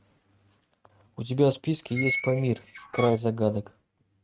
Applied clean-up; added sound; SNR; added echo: neural mask model RNNoise.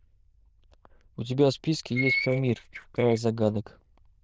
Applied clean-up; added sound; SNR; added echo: neural diffusion model UNIVERSE++.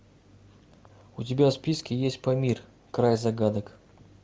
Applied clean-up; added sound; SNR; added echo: none; none; none; none.